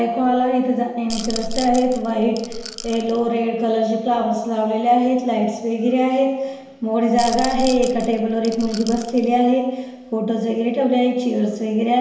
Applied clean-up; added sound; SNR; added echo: none; Rattle / Rattle (instrument); 11 dB; reverberation time 1.1 s.